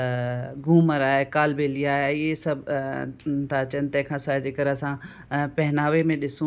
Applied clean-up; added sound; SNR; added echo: none; none; none; none.